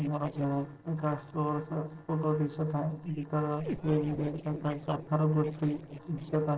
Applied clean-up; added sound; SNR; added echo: neural separator model SepFormer DNS4.